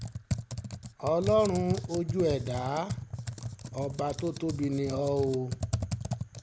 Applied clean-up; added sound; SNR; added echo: none; Computer keyboard; 5 dB; none.